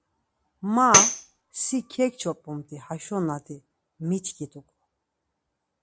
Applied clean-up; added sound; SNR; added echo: none; Tambourine; -5 dB; none.